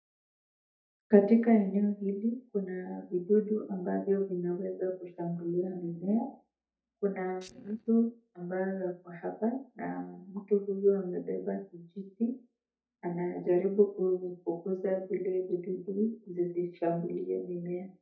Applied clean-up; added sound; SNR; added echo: neural mask model DeepFilterNet 3.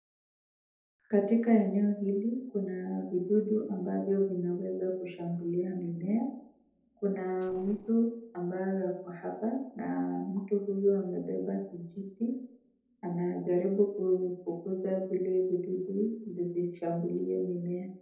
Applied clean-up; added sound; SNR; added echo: neural separator model SepFormer DNS4.